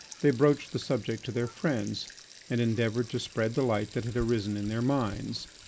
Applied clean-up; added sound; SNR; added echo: none; Sink (filling or washing) + Bicycle; 18 dB; none.